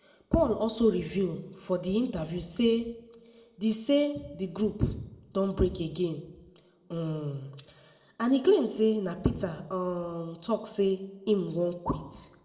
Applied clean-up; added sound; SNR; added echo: none; none; none; reverberation time 0.8 s.